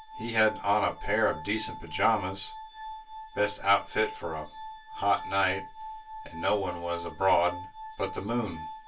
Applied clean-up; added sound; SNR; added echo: none; Glass; 12 dB; reverberation time 0.2 s.